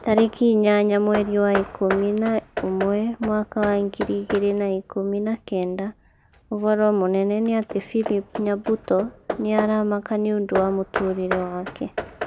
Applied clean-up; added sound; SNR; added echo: none; Hammer / Wood; 11 dB; none.